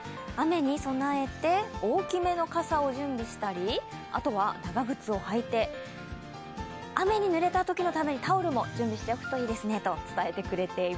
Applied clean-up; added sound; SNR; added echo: none; none; none; none.